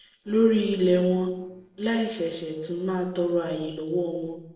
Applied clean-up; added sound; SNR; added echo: neural separator model SepFormer DNS4.